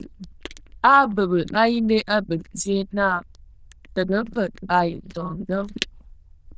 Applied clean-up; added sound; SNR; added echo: neural diffusion model UNIVERSE++.